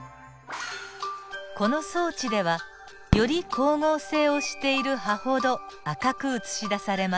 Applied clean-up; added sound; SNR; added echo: none; Fireworks; 8 dB; none.